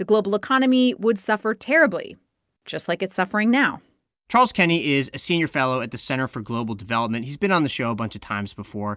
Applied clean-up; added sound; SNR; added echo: none; none; none; none.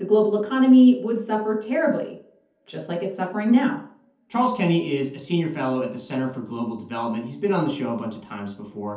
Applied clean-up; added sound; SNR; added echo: none; none; none; reverberation time 0.5 s.